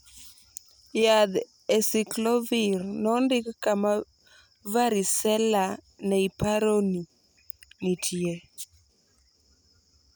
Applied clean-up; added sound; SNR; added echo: none; none; none; none.